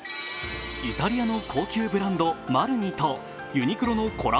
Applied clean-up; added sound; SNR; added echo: none; none; none; none.